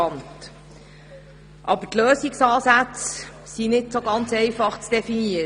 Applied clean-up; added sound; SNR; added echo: none; none; none; none.